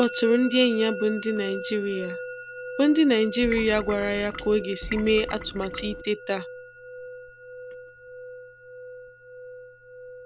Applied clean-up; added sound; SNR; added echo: none; Trickle, dribble / Water tap, faucet + Musical instrument; 11 dB; none.